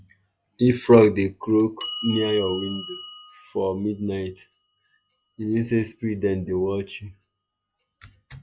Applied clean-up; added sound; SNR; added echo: classical method log-MMSE.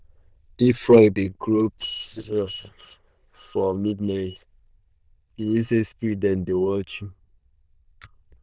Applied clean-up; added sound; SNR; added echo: neural diffusion model UNIVERSE++.